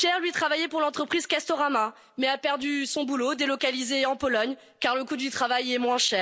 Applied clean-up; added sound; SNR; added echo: none; none; none; none.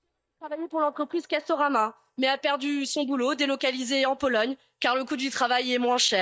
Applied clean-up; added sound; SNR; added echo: neural mask model DeepFilterNet 3.